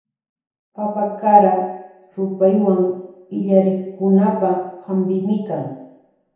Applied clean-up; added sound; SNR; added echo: none; none; none; reverberation time 1.0 s.